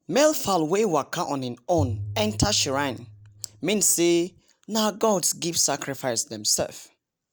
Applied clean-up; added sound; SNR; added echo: none; Bowed string instrument; 10 dB; none.